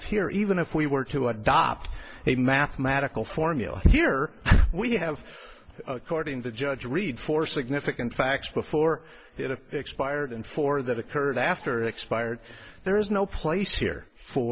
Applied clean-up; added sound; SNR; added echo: none; none; none; none.